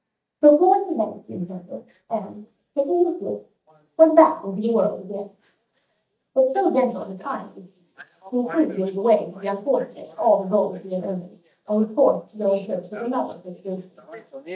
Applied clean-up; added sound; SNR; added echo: neural mask model DeepFilterNet 3.